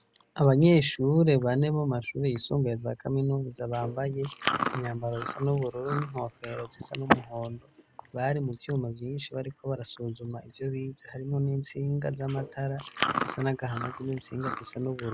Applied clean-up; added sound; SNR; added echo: none; Chewing, mastication; 9 dB; none.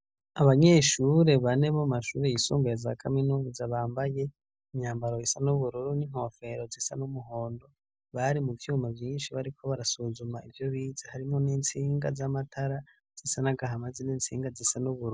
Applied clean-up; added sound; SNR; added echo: none; none; none; none.